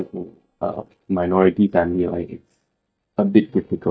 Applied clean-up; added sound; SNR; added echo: neural mask model DeepFilterNet 3.